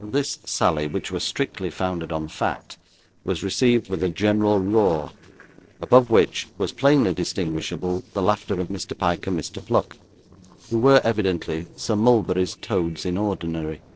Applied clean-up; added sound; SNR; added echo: neural separator model SepFormer DNS4.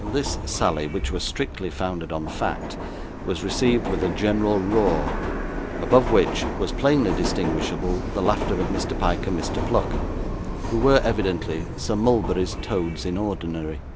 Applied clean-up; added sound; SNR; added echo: none; Subway, metro, underground; 4 dB; none.